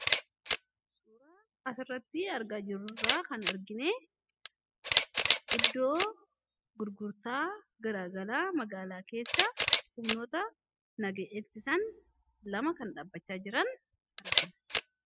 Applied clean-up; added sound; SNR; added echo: classical method spectral subtraction.